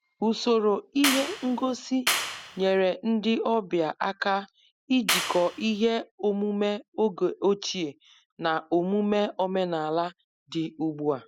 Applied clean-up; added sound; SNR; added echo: none; Clapping; 3 dB; none.